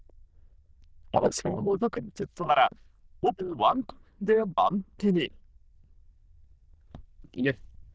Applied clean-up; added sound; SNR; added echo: neural diffusion model UNIVERSE++.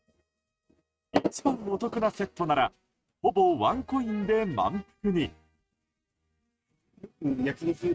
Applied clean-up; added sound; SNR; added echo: neural mask model RNNoise.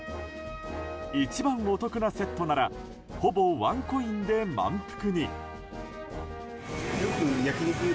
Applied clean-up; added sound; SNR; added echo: none; none; none; none.